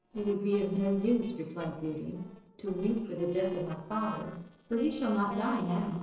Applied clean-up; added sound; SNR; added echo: neural separator model SepFormer DNS4.